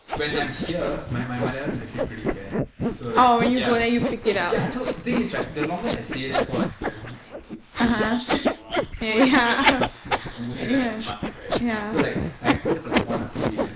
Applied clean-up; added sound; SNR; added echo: neural mask model Resemble Enhance denoiser.